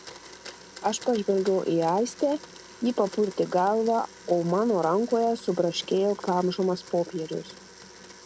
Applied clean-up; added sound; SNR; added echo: none; Domestic sounds, home sounds; 19 dB; none.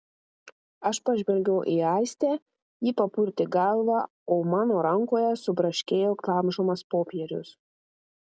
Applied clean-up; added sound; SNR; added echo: none; none; none; none.